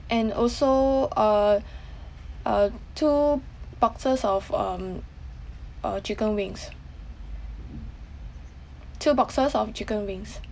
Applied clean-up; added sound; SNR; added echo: none; none; none; none.